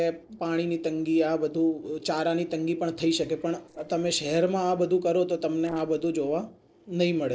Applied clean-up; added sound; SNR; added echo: neural separator model SepFormer DNS4.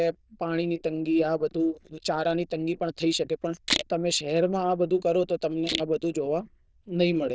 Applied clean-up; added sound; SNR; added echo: neural diffusion model UNIVERSE++.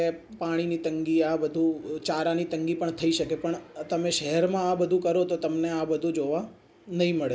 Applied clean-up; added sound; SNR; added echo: none; none; none; none.